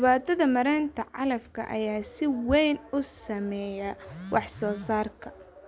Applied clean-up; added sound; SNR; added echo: none; none; none; none.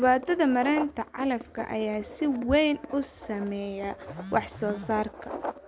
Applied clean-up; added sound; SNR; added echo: none; Writing; 14 dB; none.